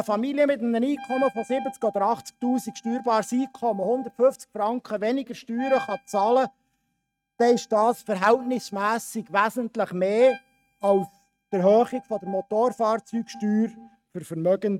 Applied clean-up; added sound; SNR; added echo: neural mask model RNNoise.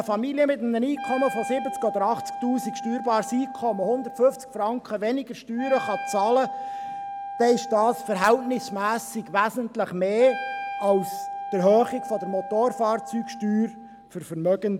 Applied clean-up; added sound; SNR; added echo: none; Wind instrument, woodwind instrument; 10 dB; none.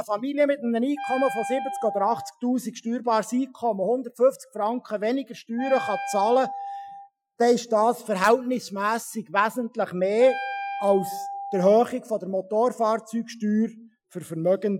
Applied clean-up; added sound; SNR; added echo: classical method Wiener filter.